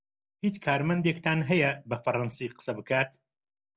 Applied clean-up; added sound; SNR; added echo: none; none; none; none.